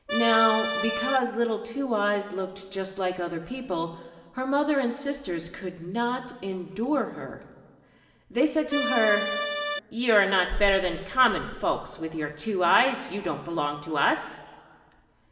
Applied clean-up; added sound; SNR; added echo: none; Accordion; 0 dB; reverberation time 2.1 s.